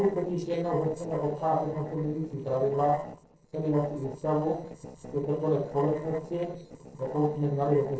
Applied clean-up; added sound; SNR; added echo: neural separator model SepFormer DNS4.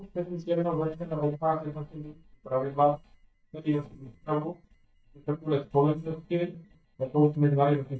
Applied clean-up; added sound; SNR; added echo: neural mask model DeepFilterNet 3.